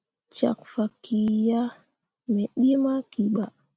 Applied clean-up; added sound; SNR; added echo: none; none; none; none.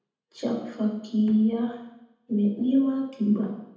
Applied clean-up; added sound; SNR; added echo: none; none; none; reverberation time 0.9 s.